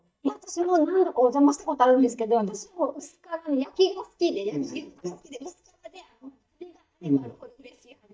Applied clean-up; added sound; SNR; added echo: neural mask model DeepFilterNet 3.